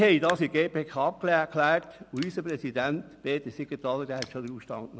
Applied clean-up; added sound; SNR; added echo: none; Raindrop; 19 dB; none.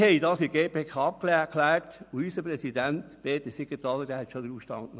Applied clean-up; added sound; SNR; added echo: none; none; none; none.